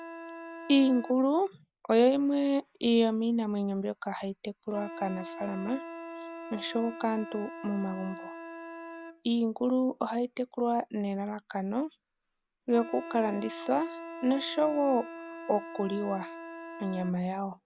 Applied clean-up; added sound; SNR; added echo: none; Wind instrument, woodwind instrument; 14 dB; none.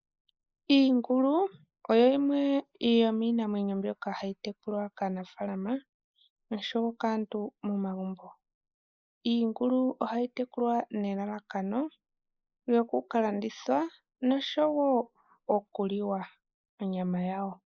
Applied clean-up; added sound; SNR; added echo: neural mask model Resemble Enhance denoiser.